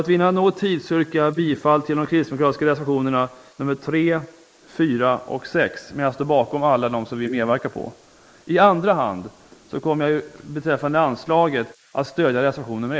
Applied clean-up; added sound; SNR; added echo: neural mask model Resemble Enhance denoiser.